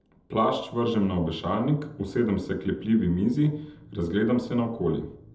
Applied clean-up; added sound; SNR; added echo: none; none; none; reverberation time 0.8 s.